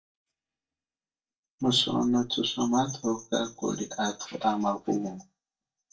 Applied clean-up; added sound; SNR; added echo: neural mask model DeepFilterNet 3.